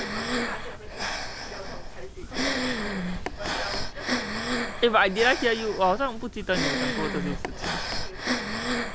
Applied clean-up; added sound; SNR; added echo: none; Breathing; 0 dB; none.